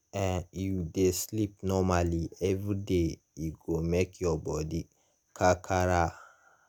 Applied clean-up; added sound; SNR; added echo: none; none; none; none.